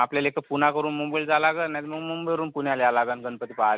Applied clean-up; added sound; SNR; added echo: none; none; none; none.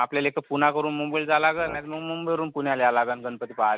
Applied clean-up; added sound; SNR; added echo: neural mask model DeepFilterNet 3.